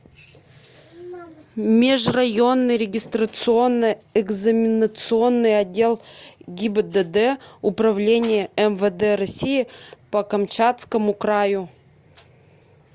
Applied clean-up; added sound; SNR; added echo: none; none; none; none.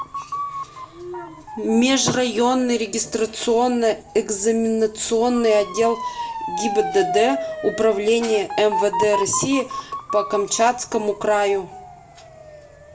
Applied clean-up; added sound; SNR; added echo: none; Motor vehicle (road) / Siren; 9 dB; reverberation time 0.3 s.